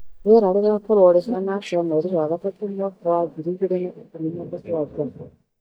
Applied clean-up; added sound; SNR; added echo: neural mask model DeepFilterNet 3.